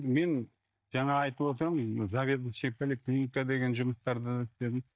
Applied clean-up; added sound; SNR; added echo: neural mask model DeepFilterNet 3.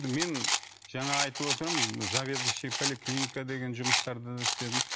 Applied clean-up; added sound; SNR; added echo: none; Rattle; -2 dB; none.